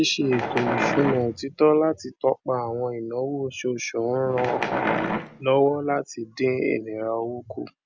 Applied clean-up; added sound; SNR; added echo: none; Wild animals; 3 dB; none.